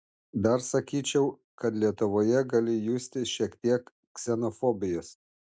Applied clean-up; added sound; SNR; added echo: none; none; none; none.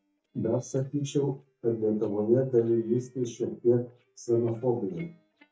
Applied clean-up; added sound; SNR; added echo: neural mask model DeepFilterNet 3.